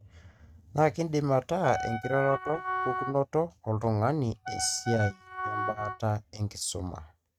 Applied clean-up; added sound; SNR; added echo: neural mask model RNNoise.